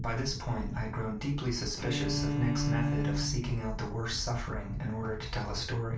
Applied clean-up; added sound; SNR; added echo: none; Bowed string instrument; 2 dB; reverberation time 0.3 s.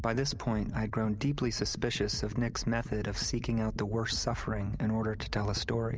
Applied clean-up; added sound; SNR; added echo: none; none; none; none.